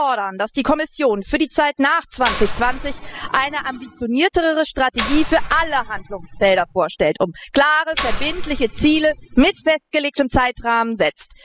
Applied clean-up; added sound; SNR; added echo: classical method spectral subtraction.